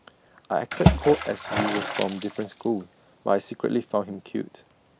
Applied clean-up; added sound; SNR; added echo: none; Water / Splash, splatter; 2 dB; none.